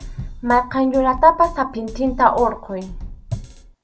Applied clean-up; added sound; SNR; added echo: none; Drum kit; 14 dB; none.